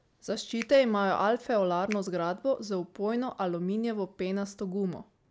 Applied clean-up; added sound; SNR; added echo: none; Finger snapping; 16 dB; none.